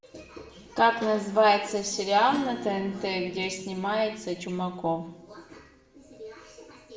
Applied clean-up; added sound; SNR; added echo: none; Acoustic guitar / Strum; 15 dB; reverberation time 0.7 s.